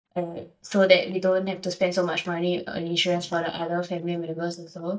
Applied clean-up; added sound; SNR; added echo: neural mask model DeepFilterNet 3.